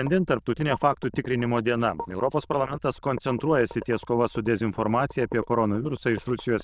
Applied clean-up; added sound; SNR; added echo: neural diffusion model UNIVERSE++.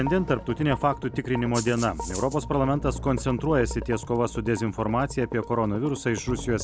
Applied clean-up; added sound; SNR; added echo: none; Rattle (instrument); 13 dB; none.